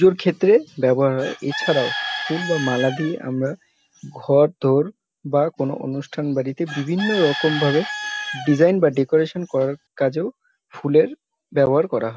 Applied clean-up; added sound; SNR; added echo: none; Bird / Chicken, rooster; 11 dB; none.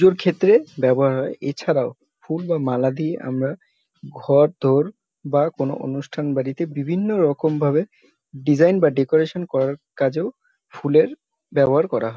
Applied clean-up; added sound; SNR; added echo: none; none; none; none.